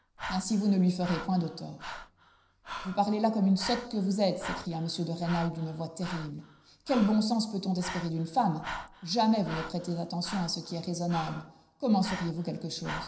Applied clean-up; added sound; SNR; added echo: none; Breathing; 13 dB; reverberation time 0.9 s.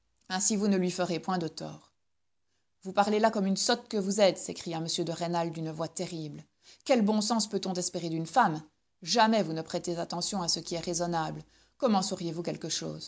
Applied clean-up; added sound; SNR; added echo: none; none; none; none.